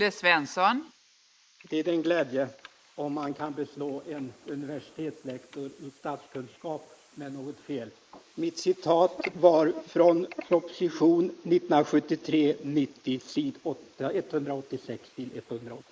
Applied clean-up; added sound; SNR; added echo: neural mask model Resemble Enhance denoiser.